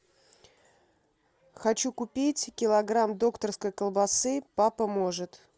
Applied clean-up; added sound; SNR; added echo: none; none; none; none.